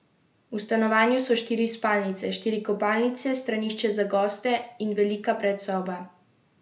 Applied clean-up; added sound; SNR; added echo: none; none; none; none.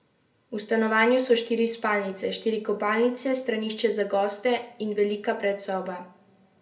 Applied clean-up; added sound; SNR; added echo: none; none; none; reverberation time 0.6 s.